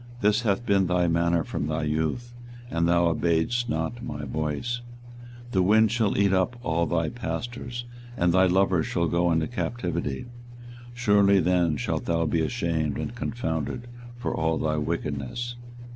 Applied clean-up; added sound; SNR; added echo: none; none; none; none.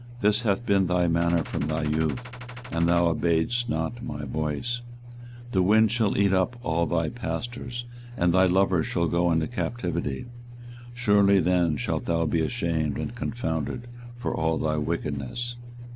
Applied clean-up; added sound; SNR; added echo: none; Gunshot, gunfire; 16 dB; none.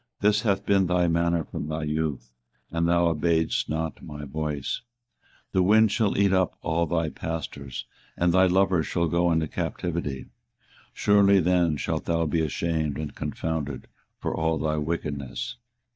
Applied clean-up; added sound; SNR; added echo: neural mask model DeepFilterNet 3.